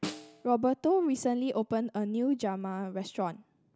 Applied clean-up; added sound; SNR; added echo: none; Snare drum; 15 dB; none.